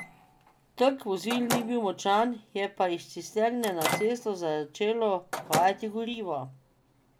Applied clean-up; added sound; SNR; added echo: none; Microwave oven; 9 dB; none.